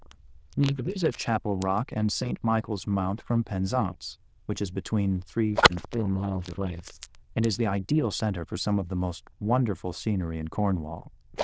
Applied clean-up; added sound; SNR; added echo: neural diffusion model UNIVERSE++.